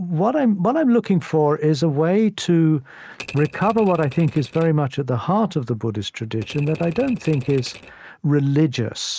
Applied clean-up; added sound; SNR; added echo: neural mask model RNNoise.